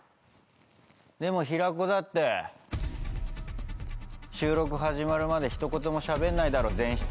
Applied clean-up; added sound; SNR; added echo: none; none; none; none.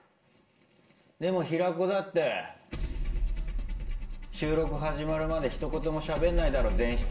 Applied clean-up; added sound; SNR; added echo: none; none; none; reverberation time 0.5 s.